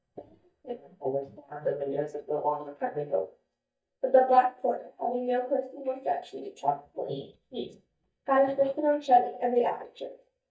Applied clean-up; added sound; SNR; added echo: neural mask model DeepFilterNet 3.